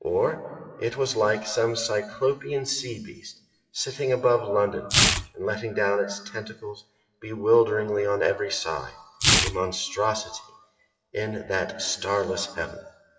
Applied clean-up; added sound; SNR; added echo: classical method WPE with log-MMSE.